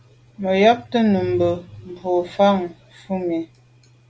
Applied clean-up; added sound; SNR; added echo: none; none; none; none.